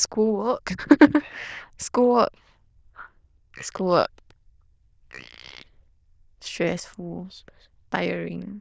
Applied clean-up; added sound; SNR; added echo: neural diffusion model UNIVERSE++.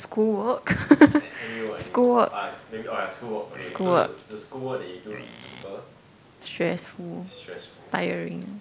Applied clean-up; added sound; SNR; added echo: none; Livestock, farm animals, working animals; 20 dB; none.